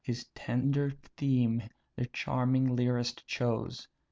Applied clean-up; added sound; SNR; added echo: none; none; none; none.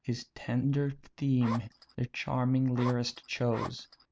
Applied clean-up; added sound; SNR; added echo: neural mask model Resemble Enhance denoiser.